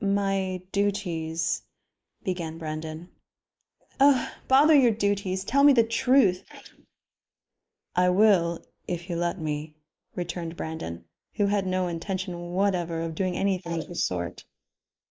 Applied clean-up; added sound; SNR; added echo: neural mask model Resemble Enhance denoiser.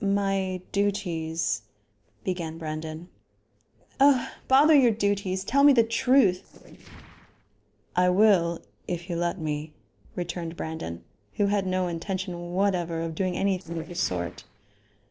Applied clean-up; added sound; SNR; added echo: neural separator model SepFormer DNS4.